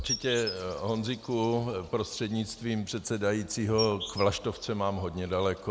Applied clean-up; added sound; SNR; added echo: none; Insect; 13 dB; none.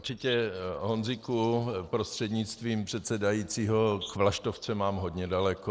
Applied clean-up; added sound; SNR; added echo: neural separator model SepFormer DNS4.